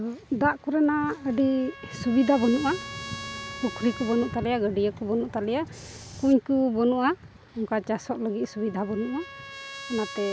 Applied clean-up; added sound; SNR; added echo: none; Trumpet + Bus / Engine; 15 dB; none.